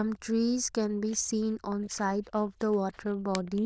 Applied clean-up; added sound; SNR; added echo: neural diffusion model UNIVERSE++.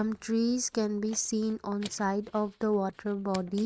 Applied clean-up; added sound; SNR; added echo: neural mask model RNNoise.